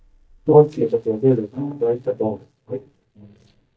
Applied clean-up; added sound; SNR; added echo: neural mask model DeepFilterNet 3.